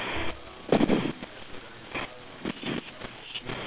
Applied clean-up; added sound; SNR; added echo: none; Bowed string instrument; 17 dB; none.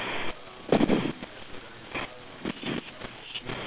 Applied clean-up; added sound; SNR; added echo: none; none; none; none.